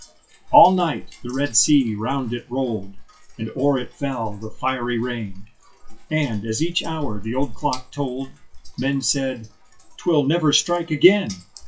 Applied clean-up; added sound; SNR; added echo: classical method WPE with log-MMSE.